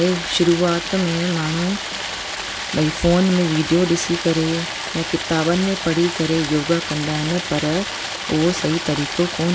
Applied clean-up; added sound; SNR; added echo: none; Stream; 7 dB; none.